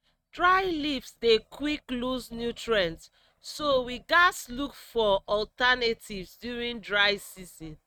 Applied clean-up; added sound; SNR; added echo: neural mask model RNNoise.